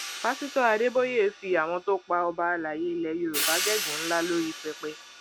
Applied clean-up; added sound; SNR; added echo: none; Hi-hat; 7 dB; none.